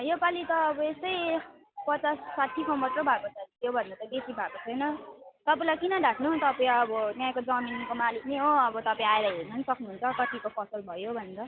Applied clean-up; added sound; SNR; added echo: none; none; none; none.